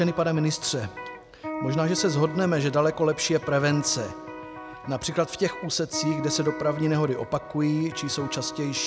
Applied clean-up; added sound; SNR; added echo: none; Electric guitar; 11 dB; none.